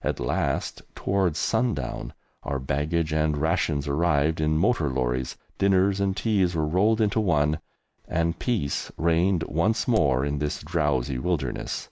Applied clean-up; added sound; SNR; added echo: none; Crack; 18 dB; none.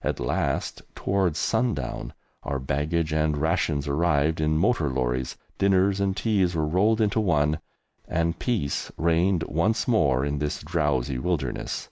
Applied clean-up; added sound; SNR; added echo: none; none; none; none.